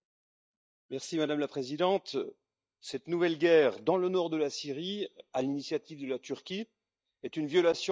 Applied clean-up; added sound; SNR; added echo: neural mask model DeepFilterNet 3.